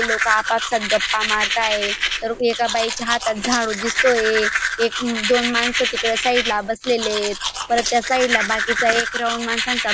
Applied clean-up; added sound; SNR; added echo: none; Domestic sounds, home sounds; 2 dB; none.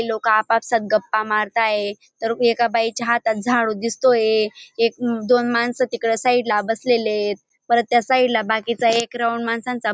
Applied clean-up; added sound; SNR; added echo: none; none; none; none.